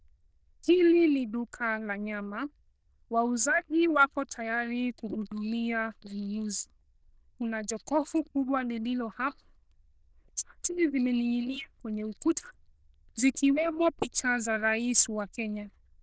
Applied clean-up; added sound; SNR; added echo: neural diffusion model UNIVERSE++.